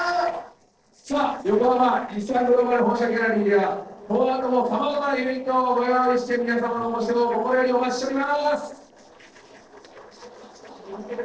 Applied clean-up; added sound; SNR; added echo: neural separator model SepFormer DNS4.